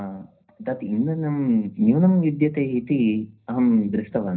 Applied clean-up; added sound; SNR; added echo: none; none; none; reverberation time 0.5 s.